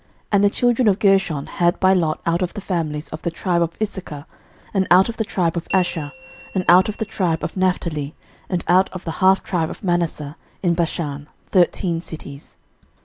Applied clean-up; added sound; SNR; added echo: none; Bell; 17 dB; none.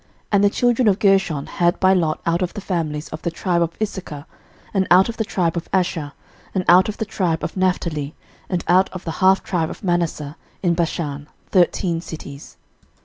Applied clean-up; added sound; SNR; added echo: none; none; none; none.